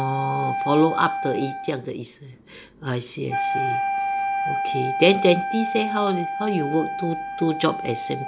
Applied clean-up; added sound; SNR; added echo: none; Wind instrument, woodwind instrument; 3 dB; none.